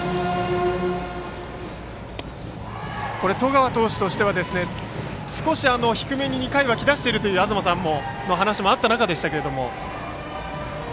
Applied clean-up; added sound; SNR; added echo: none; none; none; none.